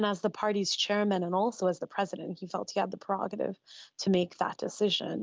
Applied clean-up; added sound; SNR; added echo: none; none; none; none.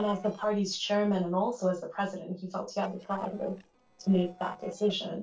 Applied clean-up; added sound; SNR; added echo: neural separator model SepFormer DNS4.